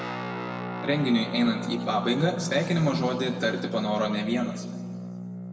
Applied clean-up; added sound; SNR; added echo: none; Guitar; 7 dB; reverberation time 1.5 s.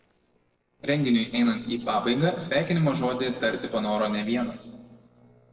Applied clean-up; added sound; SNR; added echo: neural separator model SepFormer DNS4.